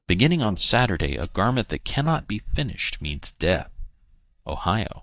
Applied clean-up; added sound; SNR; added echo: neural mask model DeepFilterNet 3.